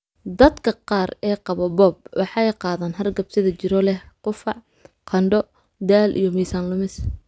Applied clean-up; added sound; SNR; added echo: none; none; none; none.